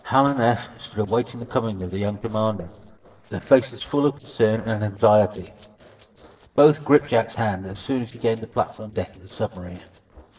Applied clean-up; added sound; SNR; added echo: neural separator model SepFormer DNS4.